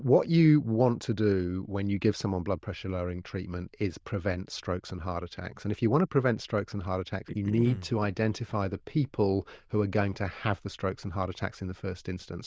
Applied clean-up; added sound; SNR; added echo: neural diffusion model UNIVERSE++.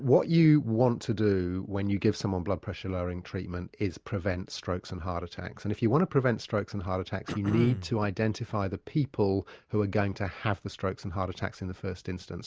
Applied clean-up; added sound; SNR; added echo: none; Cough; 9 dB; none.